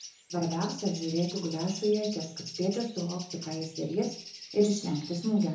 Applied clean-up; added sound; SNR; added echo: none; Bird; 13 dB; reverberation time 0.7 s.